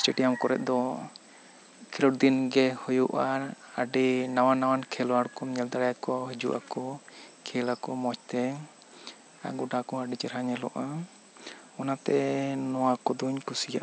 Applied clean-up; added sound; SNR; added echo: none; none; none; none.